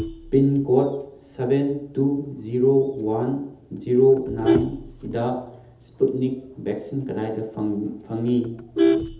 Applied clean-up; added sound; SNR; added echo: none; Vehicle horn, car horn, honking; 7 dB; reverberation time 0.8 s.